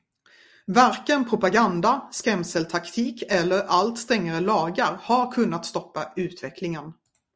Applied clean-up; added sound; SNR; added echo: none; none; none; none.